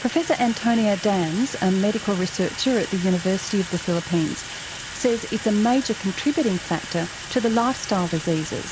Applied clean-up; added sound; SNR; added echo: none; Sink (filling or washing) / Water tap, faucet; 12 dB; none.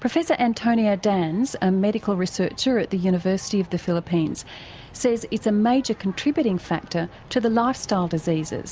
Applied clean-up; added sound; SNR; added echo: none; none; none; none.